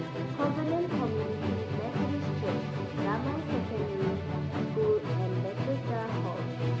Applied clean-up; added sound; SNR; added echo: none; Musical instrument; -3 dB; none.